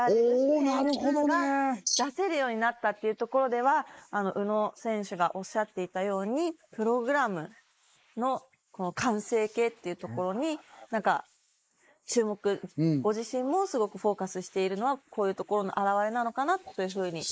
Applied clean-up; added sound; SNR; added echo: neural mask model Resemble Enhance denoiser.